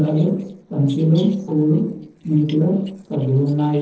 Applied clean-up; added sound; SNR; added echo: neural separator model SepFormer DNS4.